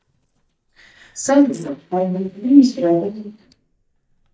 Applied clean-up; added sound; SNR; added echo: neural mask model DeepFilterNet 3.